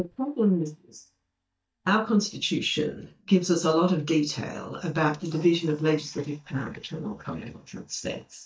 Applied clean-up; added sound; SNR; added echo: neural mask model DeepFilterNet 3.